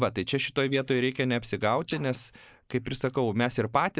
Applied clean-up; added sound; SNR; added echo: neural mask model Resemble Enhance denoiser.